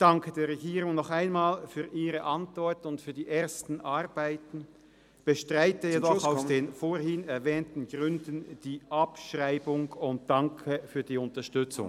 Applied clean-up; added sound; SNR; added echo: none; none; none; none.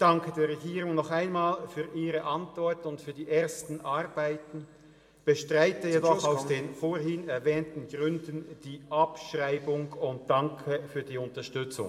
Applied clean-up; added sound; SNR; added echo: none; none; none; reverberation time 1.3 s.